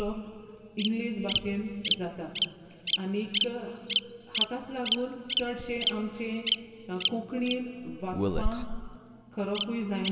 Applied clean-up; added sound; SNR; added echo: none; Bird vocalization, bird call, bird song; -1 dB; reverberation time 2.5 s.